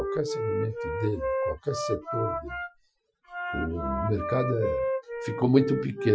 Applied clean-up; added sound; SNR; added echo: classical method Wiener filter.